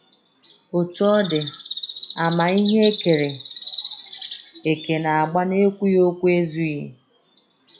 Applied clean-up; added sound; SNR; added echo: classical method log-MMSE.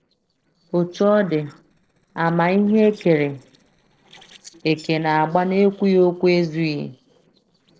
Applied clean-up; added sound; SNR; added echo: neural separator model SepFormer DNS4.